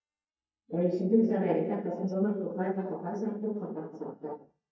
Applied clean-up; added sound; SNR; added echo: neural mask model DeepFilterNet 3.